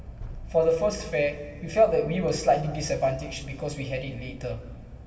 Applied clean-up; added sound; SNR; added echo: none; Accelerating, revving, vroom; 20 dB; reverberation time 1.9 s.